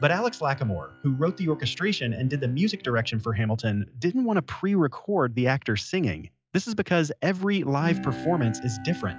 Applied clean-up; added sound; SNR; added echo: classical method log-MMSE.